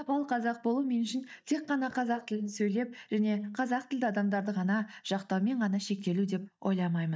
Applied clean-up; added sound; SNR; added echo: neural mask model DeepFilterNet 3.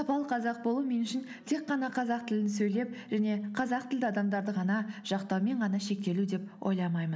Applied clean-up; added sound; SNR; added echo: none; none; none; none.